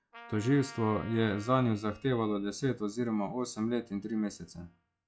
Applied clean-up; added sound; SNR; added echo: classical method log-MMSE.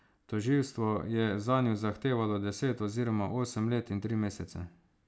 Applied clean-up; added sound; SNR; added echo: none; none; none; none.